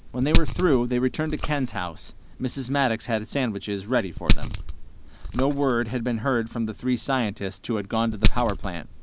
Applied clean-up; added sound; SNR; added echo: none; Glass; -2 dB; none.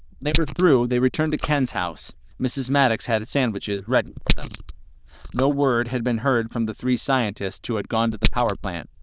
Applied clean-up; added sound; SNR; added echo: neural diffusion model UNIVERSE++.